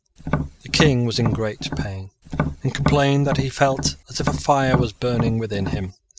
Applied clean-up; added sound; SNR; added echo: none; Tap; 3 dB; none.